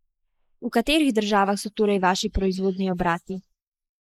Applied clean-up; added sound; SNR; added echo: neural mask model Resemble Enhance denoiser.